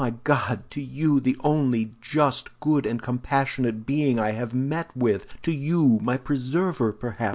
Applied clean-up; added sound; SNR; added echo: none; none; none; none.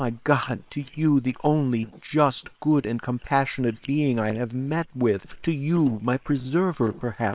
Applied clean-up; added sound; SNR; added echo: neural separator model SepFormer WHAM!.